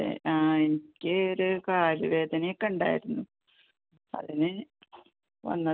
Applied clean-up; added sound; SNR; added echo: none; none; none; none.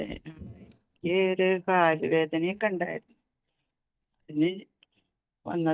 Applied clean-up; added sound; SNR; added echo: neural mask model DeepFilterNet 3.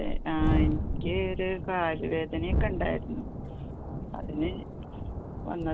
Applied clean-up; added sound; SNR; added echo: none; Thunderstorm; -1 dB; none.